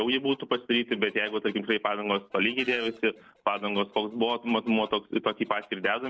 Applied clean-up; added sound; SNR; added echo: neural separator model SepFormer DNS4.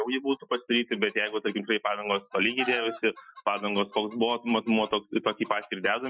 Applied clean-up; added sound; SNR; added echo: classical method Wiener filter.